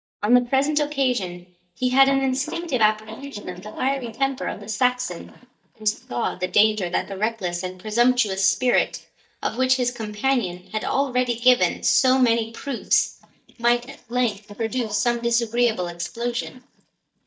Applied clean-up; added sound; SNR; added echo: neural mask model DeepFilterNet 3.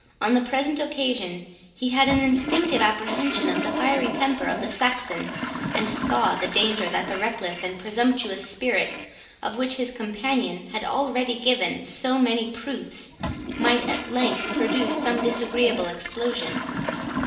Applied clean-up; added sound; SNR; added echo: none; Toilet flush; 7 dB; reverberation time 0.8 s.